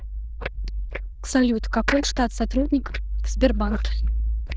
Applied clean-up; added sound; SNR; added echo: neural diffusion model UNIVERSE++.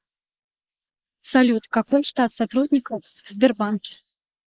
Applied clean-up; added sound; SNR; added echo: neural mask model Resemble Enhance denoiser.